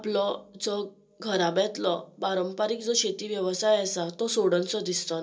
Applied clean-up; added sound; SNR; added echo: none; none; none; reverberation time 0.2 s.